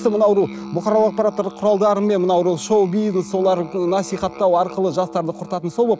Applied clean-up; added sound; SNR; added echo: none; Musical instrument; 16 dB; none.